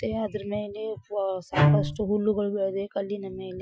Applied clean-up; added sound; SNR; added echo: classical method Wiener filter.